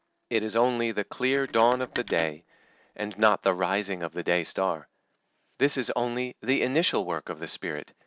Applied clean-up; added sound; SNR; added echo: neural separator model SepFormer DNS4.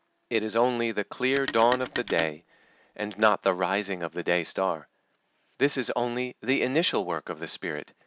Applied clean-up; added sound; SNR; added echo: none; Telephone; 10 dB; none.